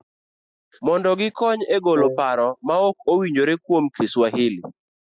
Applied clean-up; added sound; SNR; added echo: classical method spectral subtraction.